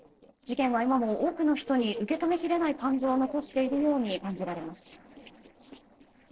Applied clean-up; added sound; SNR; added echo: neural separator model SepFormer DNS4.